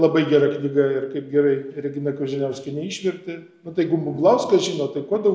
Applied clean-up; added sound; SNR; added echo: none; none; none; none.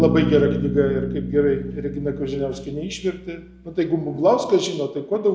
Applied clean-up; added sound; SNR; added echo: none; Bass guitar; 7 dB; none.